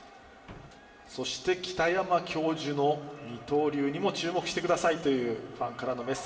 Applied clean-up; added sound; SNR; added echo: none; Slam; 19 dB; reverberation time 1.7 s.